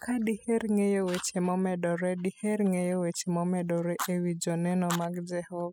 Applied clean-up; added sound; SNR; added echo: classical method spectral subtraction.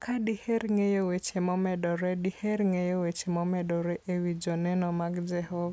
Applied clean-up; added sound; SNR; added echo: none; none; none; none.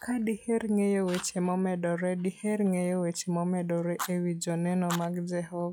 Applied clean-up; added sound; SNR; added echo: classical method log-MMSE.